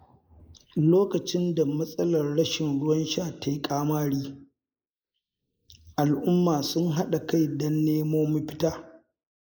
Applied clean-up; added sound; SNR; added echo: neural mask model Resemble Enhance denoiser.